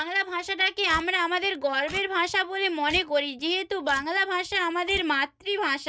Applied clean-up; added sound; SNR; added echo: neural mask model Resemble Enhance denoiser.